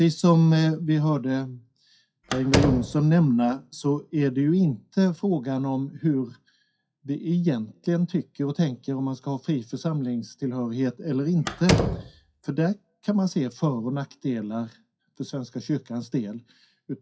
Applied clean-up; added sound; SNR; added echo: classical method WPE with log-MMSE.